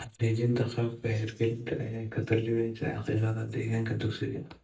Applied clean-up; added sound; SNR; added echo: neural mask model DeepFilterNet 3.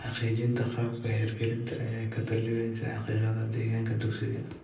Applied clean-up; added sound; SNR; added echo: neural separator model SepFormer DNS4.